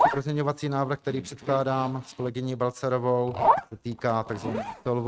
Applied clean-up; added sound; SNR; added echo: neural mask model RNNoise.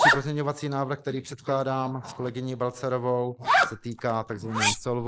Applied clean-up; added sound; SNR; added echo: neural mask model Resemble Enhance denoiser.